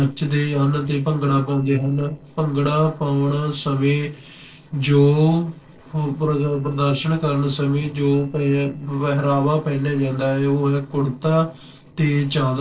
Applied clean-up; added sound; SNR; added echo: neural separator model SepFormer DNS4.